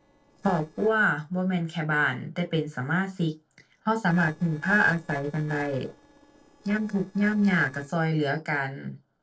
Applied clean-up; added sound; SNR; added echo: neural separator model SepFormer DNS4.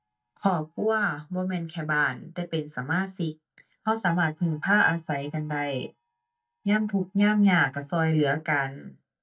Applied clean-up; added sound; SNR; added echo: neural mask model DeepFilterNet 3.